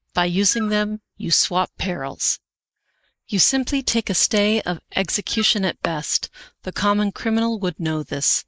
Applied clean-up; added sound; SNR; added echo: neural mask model Resemble Enhance denoiser.